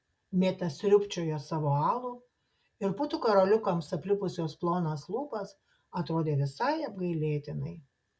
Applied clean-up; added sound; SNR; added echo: none; none; none; none.